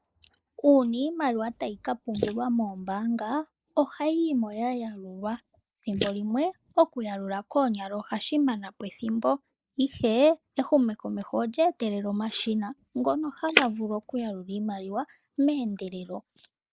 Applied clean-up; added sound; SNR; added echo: neural mask model Resemble Enhance denoiser.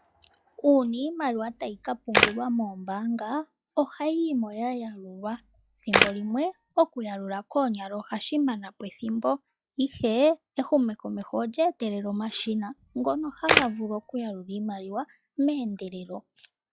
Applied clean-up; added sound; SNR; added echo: classical method log-MMSE.